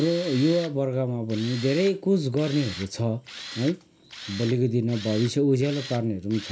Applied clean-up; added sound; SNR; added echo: none; Tools; 16 dB; none.